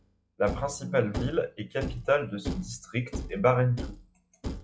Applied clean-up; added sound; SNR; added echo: classical method log-MMSE.